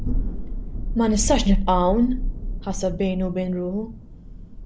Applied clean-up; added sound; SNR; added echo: none; Thunder; 2 dB; none.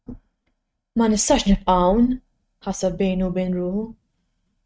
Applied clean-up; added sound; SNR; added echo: neural mask model RNNoise.